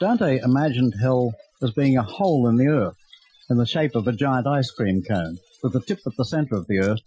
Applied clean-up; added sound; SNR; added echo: classical method Wiener filter.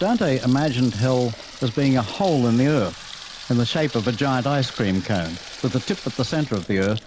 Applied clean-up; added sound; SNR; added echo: none; Sink (filling or washing) / Water tap, faucet; 16 dB; none.